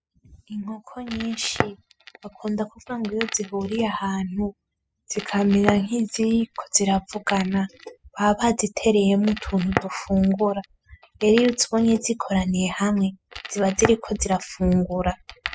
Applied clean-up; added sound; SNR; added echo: classical method spectral subtraction.